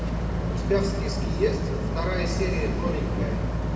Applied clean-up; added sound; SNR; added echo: none; Boat, Water vehicle; -4 dB; reverberation time 2.1 s.